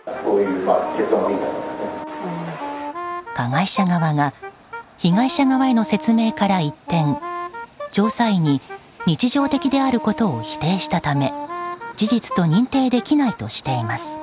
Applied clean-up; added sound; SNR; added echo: none; Wind instrument, woodwind instrument; 11 dB; none.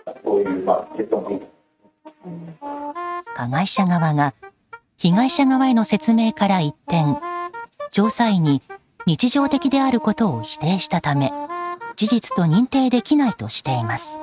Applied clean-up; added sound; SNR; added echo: neural mask model RNNoise.